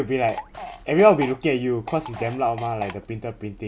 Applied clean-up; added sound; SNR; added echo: none; Drip + Fart; 16 dB; none.